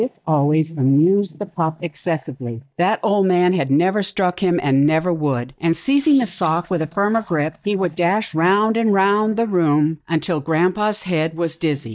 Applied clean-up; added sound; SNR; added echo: neural mask model DeepFilterNet 3.